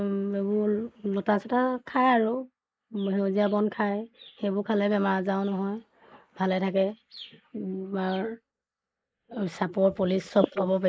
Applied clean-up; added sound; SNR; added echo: neural mask model Resemble Enhance denoiser.